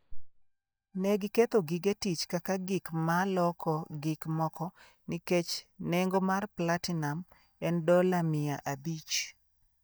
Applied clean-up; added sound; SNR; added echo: neural mask model DeepFilterNet 3.